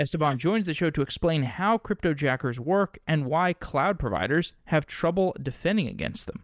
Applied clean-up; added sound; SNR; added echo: neural mask model Resemble Enhance denoiser.